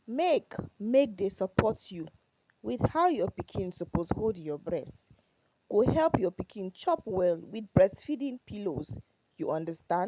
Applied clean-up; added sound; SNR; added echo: none; none; none; none.